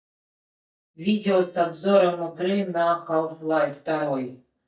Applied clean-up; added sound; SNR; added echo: neural mask model DeepFilterNet 3.